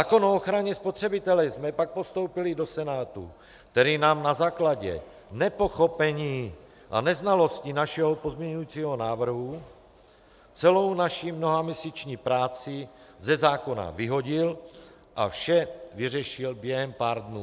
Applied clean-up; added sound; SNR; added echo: none; none; none; none.